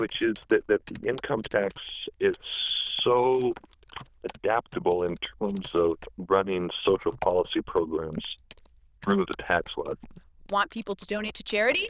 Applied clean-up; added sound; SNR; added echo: neural diffusion model UNIVERSE++.